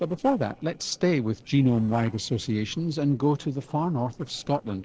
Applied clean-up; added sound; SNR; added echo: neural separator model SepFormer DNS4.